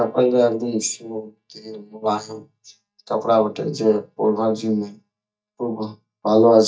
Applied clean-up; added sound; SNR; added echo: neural mask model DeepFilterNet 3.